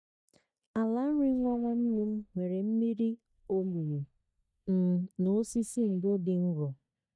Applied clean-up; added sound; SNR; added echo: neural mask model DeepFilterNet 3.